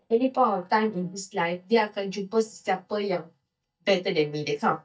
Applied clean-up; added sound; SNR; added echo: neural mask model DeepFilterNet 3.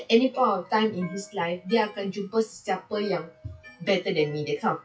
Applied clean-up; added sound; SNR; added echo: classical method WPE with log-MMSE.